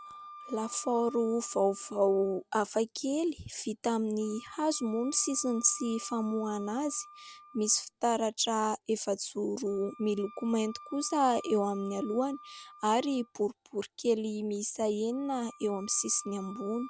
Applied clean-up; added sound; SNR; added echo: none; Wind instrument, woodwind instrument; 20 dB; none.